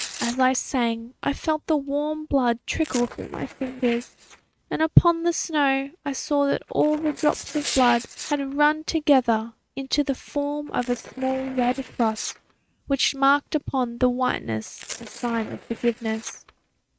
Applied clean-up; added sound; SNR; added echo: neural mask model RNNoise.